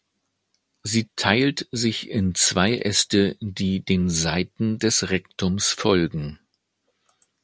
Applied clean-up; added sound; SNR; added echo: none; none; none; none.